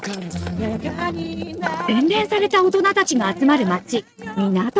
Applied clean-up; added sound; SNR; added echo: neural mask model RNNoise.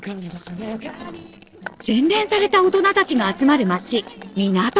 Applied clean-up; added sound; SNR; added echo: neural separator model SepFormer DNS4.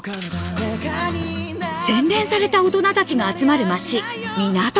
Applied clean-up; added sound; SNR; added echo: none; none; none; none.